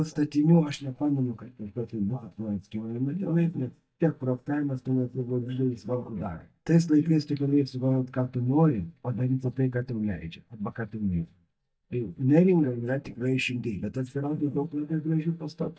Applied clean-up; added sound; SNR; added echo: neural mask model DeepFilterNet 3.